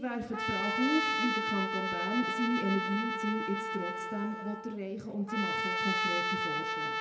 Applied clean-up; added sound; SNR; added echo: none; Trumpet; -1 dB; reverberation time 1.7 s.